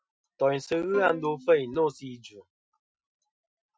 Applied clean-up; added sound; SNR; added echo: classical method Wiener filter.